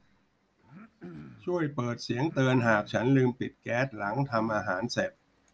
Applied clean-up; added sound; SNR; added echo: none; Cough; 20 dB; none.